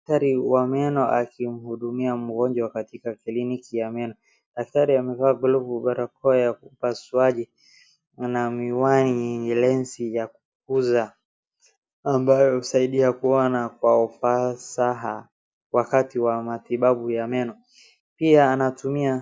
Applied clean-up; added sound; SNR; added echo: none; none; none; none.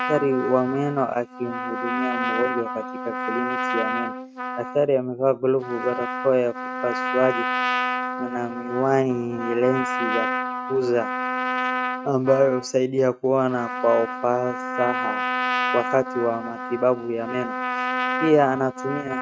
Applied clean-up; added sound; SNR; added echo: neural mask model RNNoise.